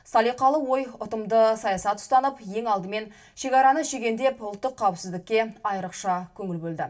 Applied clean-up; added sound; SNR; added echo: none; none; none; reverberation time 0.2 s.